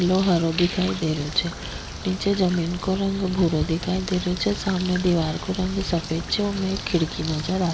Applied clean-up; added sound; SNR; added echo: none; Bird; 9 dB; none.